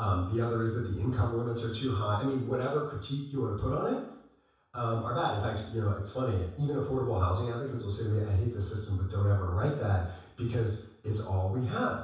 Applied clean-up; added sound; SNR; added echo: none; none; none; reverberation time 0.7 s.